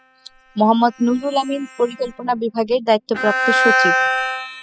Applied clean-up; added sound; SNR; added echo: classical method spectral subtraction.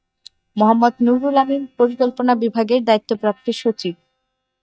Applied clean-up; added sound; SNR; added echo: neural mask model DeepFilterNet 3.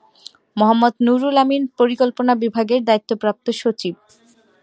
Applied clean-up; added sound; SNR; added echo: none; none; none; none.